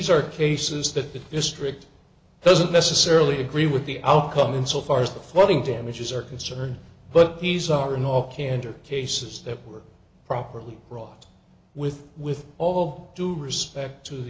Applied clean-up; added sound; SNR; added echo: none; none; none; none.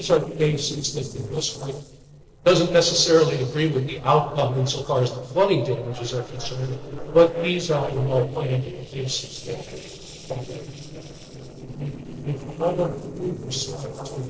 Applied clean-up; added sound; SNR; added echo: neural separator model SepFormer DNS4.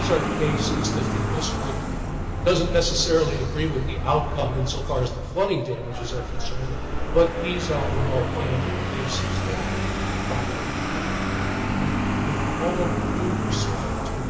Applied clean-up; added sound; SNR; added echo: none; Vehicle; -2 dB; reverberation time 2.3 s.